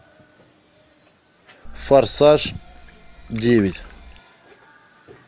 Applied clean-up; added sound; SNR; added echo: none; Water / Liquid; 17 dB; none.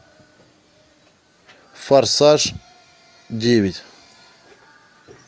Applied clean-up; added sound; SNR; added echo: none; none; none; none.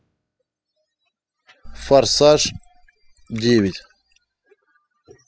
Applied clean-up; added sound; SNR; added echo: classical method spectral subtraction.